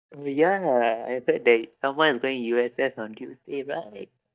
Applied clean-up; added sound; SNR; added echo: neural mask model DeepFilterNet 3.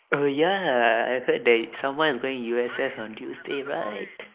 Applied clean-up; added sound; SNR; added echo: neural mask model Resemble Enhance denoiser.